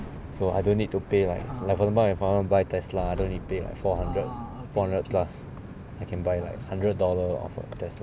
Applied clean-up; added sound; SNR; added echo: none; Thunder / Rain; 14 dB; none.